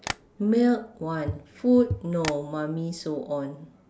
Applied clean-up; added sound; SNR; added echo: none; Walk, footsteps / Bird vocalization, bird call, bird song + Tap; 11 dB; none.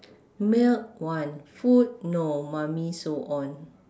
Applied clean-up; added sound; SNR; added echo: none; none; none; none.